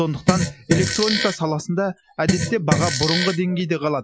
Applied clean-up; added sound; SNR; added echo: classical method Wiener filter.